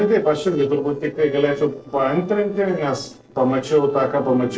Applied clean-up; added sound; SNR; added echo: neural separator model SepFormer DNS4.